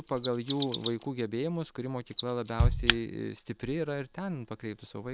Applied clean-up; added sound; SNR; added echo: none; Bass drum + Mechanisms; 1 dB; none.